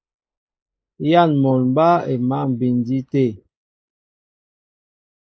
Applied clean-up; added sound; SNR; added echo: neural mask model Resemble Enhance denoiser.